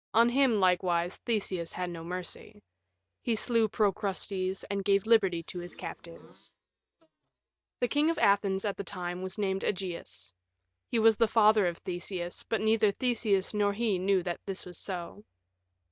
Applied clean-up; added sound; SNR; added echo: neural mask model DeepFilterNet 3.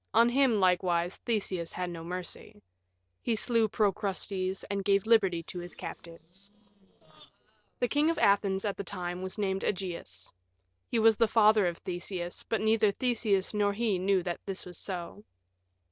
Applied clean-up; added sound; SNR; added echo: neural separator model SepFormer DNS4.